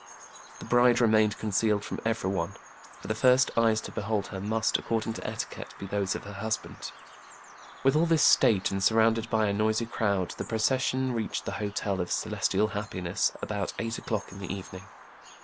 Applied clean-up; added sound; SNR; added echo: none; Bird vocalization, bird call, bird song; 20 dB; none.